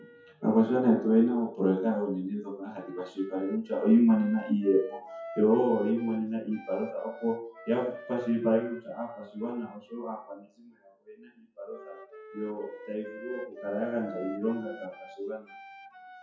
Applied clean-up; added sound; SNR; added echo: classical method WPE with log-MMSE.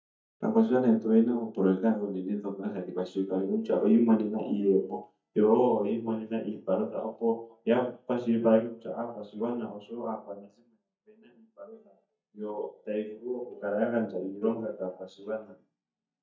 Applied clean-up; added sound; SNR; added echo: neural mask model DeepFilterNet 3.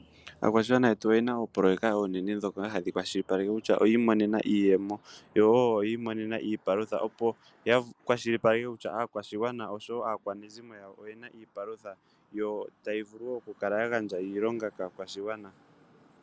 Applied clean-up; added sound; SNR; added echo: none; none; none; none.